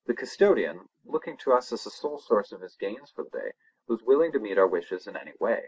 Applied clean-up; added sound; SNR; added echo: none; none; none; none.